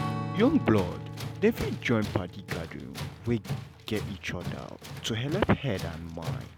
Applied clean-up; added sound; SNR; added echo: none; Tools + Strum; 7 dB; none.